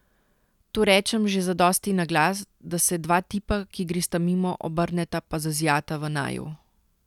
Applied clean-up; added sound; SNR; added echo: none; none; none; none.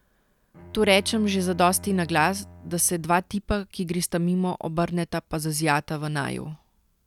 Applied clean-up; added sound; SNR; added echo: none; Bowed string instrument; 19 dB; none.